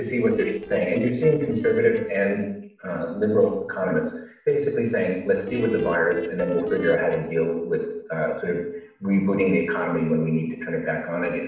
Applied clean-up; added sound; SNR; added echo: neural separator model SepFormer DNS4.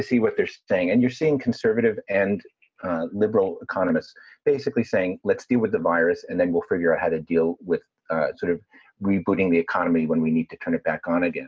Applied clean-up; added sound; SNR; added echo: none; none; none; none.